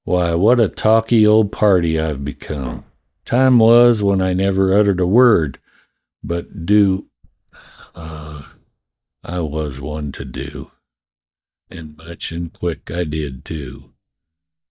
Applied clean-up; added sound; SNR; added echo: neural mask model DeepFilterNet 3.